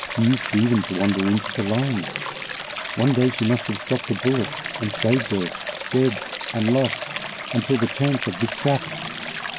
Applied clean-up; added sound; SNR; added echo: none; Stream; 7 dB; none.